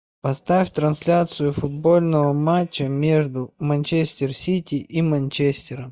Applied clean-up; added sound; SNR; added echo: neural mask model DeepFilterNet 3.